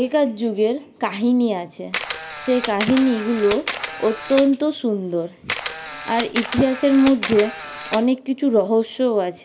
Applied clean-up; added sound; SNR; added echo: none; Camera; 9 dB; none.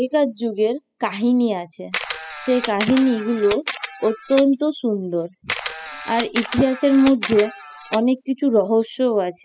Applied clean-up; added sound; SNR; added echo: classical method spectral subtraction.